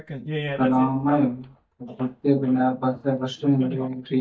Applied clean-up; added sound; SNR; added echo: neural mask model DeepFilterNet 3.